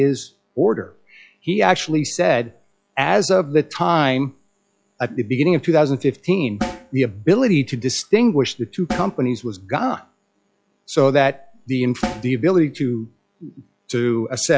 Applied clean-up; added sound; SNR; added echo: classical method log-MMSE.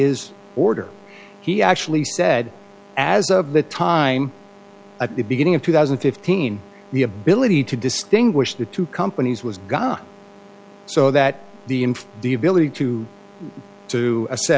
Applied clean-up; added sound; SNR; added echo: none; none; none; none.